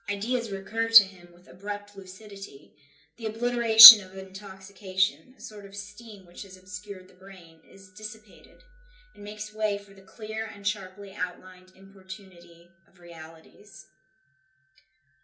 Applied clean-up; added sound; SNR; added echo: none; none; none; reverberation time 0.3 s.